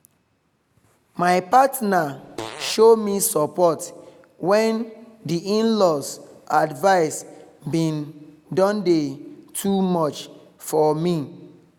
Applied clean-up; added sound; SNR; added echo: none; Fart; 16 dB; none.